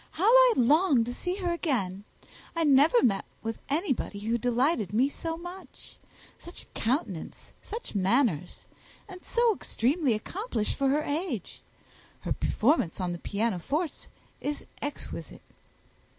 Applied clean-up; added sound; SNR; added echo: none; none; none; none.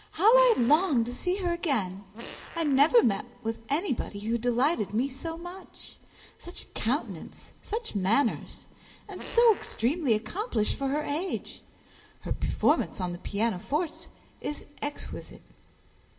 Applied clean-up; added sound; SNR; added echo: none; Fart; 17 dB; reverberation time 0.5 s.